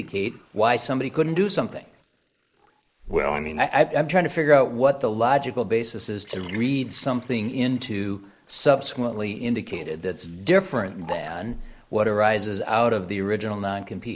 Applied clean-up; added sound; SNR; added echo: neural mask model Resemble Enhance denoiser.